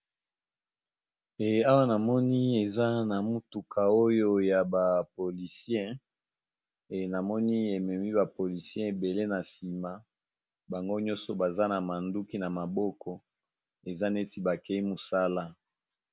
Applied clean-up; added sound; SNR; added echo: none; none; none; none.